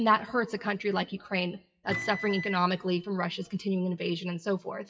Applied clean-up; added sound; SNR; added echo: classical method WPE with log-MMSE.